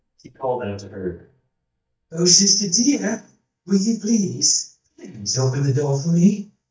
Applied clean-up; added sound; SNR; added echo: neural mask model DeepFilterNet 3.